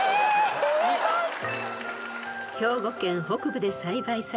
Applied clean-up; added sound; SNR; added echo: none; none; none; none.